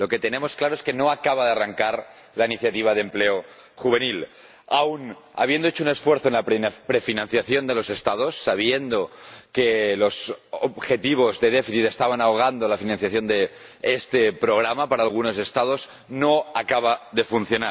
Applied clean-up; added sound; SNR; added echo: none; none; none; none.